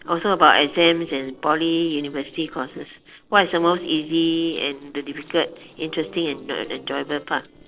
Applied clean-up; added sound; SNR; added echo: neural separator model SepFormer DNS4.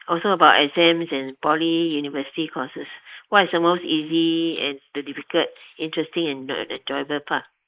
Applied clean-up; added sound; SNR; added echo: neural mask model Resemble Enhance denoiser.